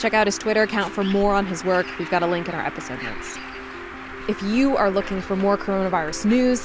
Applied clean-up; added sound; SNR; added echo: none; Bird; 13 dB; none.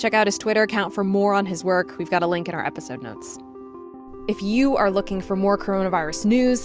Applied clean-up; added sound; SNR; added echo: none; none; none; none.